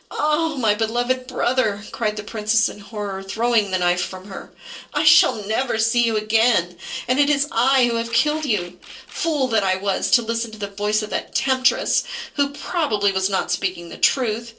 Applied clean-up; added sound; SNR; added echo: neural separator model SepFormer DNS4.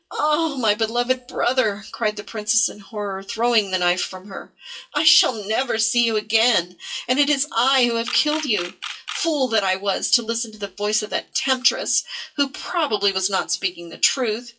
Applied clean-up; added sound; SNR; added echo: classical method WPE with log-MMSE.